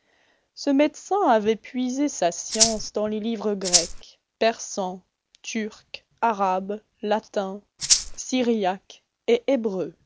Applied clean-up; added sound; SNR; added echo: none; Rattle (instrument); -4 dB; none.